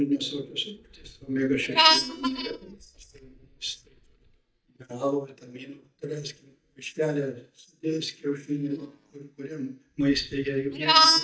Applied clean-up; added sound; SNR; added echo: neural mask model DeepFilterNet 3.